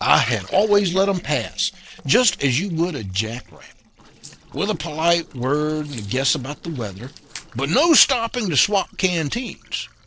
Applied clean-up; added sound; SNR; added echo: neural separator model SepFormer DNS4.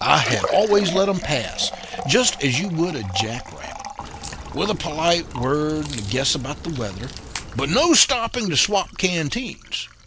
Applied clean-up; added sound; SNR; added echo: none; Liquid + Crack; 11 dB; none.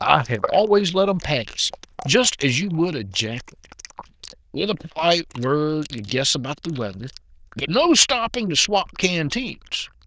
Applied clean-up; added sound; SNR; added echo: neural diffusion model UNIVERSE++.